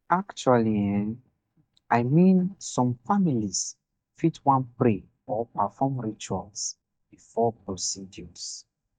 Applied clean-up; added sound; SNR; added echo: neural mask model DeepFilterNet 3.